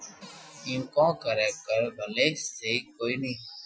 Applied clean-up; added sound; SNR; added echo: classical method Wiener filter.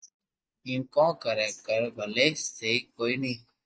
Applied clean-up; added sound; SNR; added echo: neural mask model DeepFilterNet 3.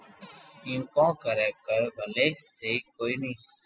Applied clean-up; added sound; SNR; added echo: classical method spectral subtraction.